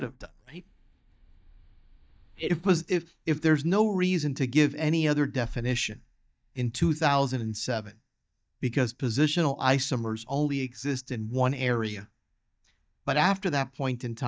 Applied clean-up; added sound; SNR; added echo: neural mask model DeepFilterNet 3.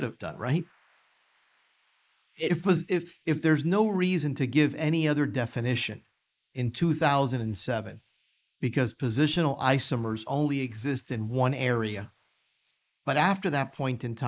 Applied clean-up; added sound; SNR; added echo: neural mask model Resemble Enhance denoiser.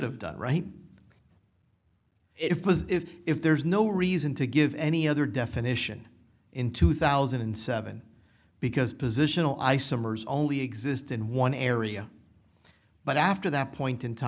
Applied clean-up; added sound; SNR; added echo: none; none; none; none.